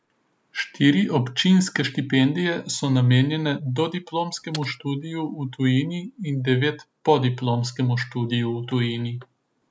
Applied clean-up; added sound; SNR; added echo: neural separator model SepFormer DNS4.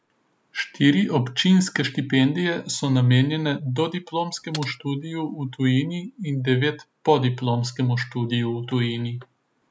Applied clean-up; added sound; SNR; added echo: none; Computer keyboard; 19 dB; none.